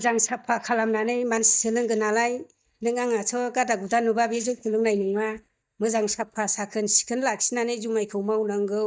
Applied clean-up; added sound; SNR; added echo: neural mask model DeepFilterNet 3.